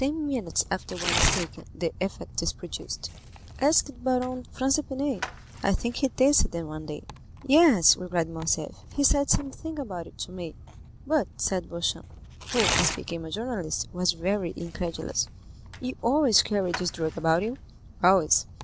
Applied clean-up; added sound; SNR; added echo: none; Tearing; 10 dB; none.